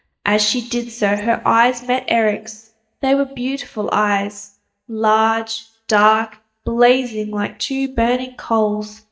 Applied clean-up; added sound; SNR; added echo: neural mask model DeepFilterNet 3.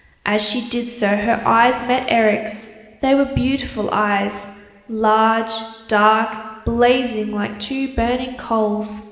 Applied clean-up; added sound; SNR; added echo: none; Animal; 14 dB; reverberation time 1.7 s.